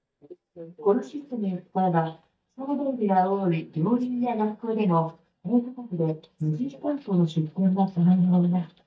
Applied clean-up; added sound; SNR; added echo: neural mask model DeepFilterNet 3.